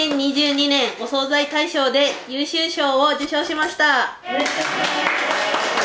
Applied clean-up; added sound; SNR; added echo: none; Cutlery, silverware; 19 dB; none.